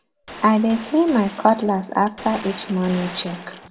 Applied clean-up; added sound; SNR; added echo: none; Gunshot, gunfire; 16 dB; reverberation time 0.3 s.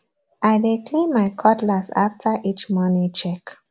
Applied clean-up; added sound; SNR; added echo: none; none; none; none.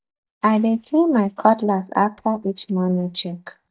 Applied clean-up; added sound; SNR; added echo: neural mask model DeepFilterNet 3.